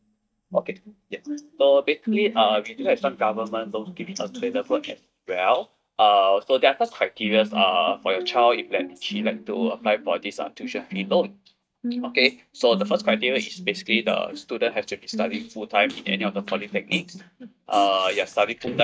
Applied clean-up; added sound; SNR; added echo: neural mask model DeepFilterNet 3.